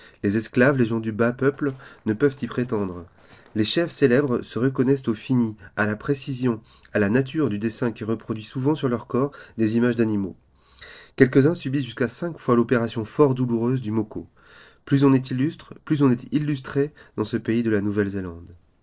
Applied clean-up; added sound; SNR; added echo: neural separator model SepFormer DNS4.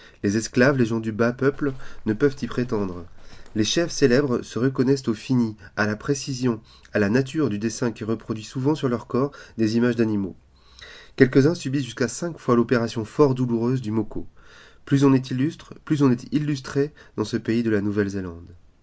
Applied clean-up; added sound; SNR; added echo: none; Livestock, farm animals, working animals; 13 dB; none.